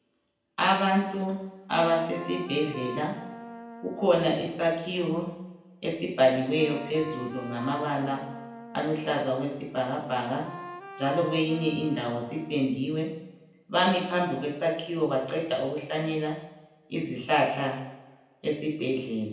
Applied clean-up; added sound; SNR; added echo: none; Wind instrument, woodwind instrument; 13 dB; reverberation time 0.8 s.